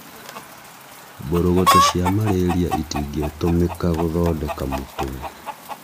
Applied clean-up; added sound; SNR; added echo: none; Chicken, rooster; 3 dB; none.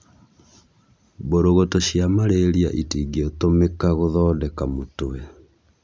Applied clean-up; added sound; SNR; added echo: none; none; none; none.